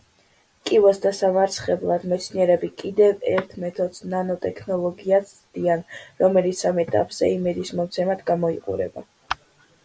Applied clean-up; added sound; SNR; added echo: none; none; none; none.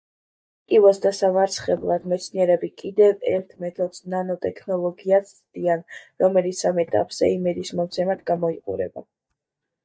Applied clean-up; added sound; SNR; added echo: neural mask model DeepFilterNet 3.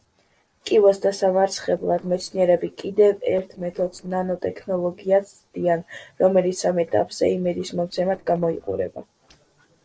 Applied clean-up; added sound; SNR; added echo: neural separator model SepFormer DNS4.